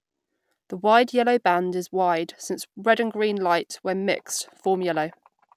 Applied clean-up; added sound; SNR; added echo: none; none; none; none.